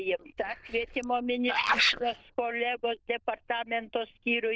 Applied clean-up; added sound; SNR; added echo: neural diffusion model UNIVERSE++.